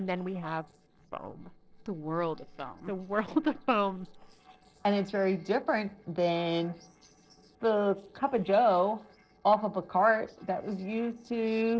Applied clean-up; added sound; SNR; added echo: neural separator model SepFormer DNS4.